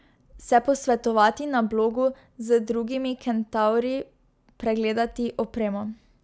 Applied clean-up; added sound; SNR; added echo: none; none; none; none.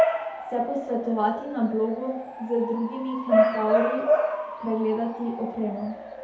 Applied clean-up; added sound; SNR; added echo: none; Bark / Motor vehicle (road) / Siren; -1 dB; reverberation time 2.1 s.